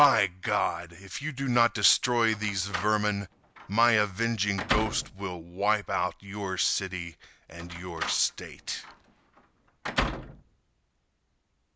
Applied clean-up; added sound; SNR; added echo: none; Slam; 7 dB; none.